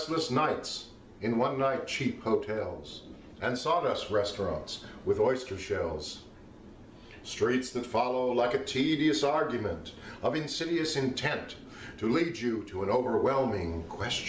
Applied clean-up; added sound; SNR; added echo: none; none; none; none.